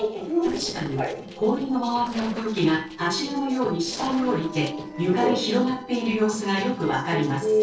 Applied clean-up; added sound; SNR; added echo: neural separator model SepFormer DNS4.